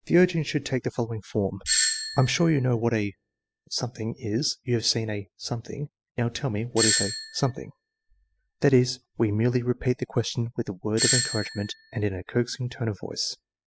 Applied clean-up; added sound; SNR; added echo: classical method spectral subtraction.